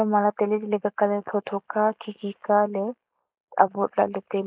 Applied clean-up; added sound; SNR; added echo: neural mask model Resemble Enhance denoiser.